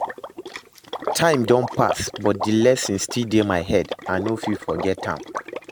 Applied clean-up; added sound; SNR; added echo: neural mask model RNNoise.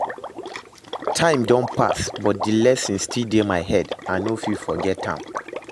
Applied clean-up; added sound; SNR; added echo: none; Water / Liquid; 9 dB; none.